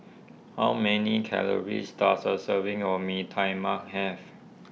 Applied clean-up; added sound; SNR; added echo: none; none; none; none.